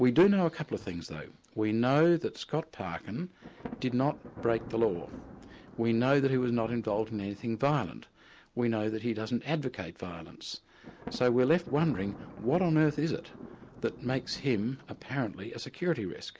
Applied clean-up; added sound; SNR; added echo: none; Thunder; 19 dB; none.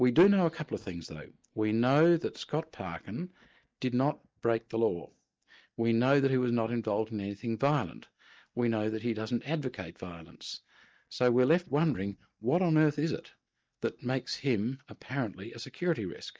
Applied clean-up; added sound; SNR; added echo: neural mask model DeepFilterNet 3.